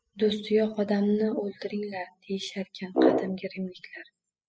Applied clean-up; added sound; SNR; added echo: classical method spectral subtraction.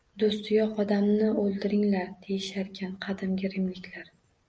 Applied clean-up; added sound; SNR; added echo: none; none; none; none.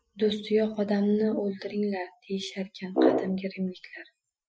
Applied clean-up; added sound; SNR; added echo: classical method Wiener filter.